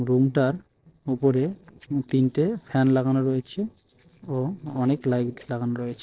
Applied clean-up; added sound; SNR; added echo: neural separator model SepFormer DNS4.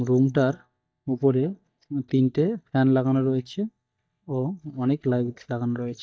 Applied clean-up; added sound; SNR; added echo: neural mask model DeepFilterNet 3.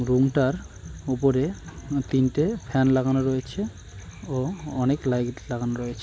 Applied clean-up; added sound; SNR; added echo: none; none; none; none.